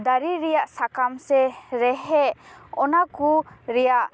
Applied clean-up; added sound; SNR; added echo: none; none; none; none.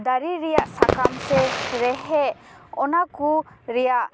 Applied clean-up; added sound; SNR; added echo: none; Fireworks; 2 dB; none.